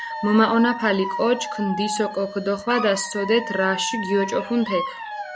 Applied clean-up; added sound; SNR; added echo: none; Alarm / Dog; 8 dB; none.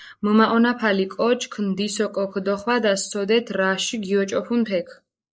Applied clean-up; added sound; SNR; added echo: neural mask model Resemble Enhance denoiser.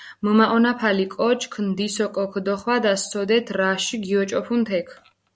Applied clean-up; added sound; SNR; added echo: none; none; none; none.